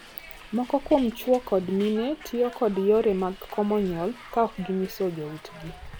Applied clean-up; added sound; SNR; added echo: none; Hiss; 18 dB; none.